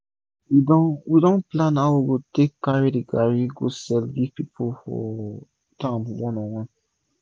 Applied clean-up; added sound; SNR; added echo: none; none; none; none.